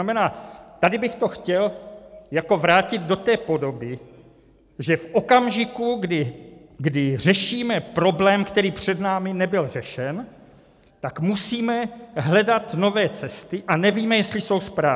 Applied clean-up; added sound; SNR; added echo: none; none; none; none.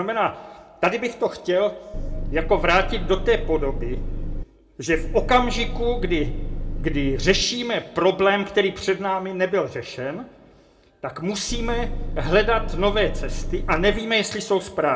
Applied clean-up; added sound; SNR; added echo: none; Engine; 2 dB; reverberation time 0.3 s.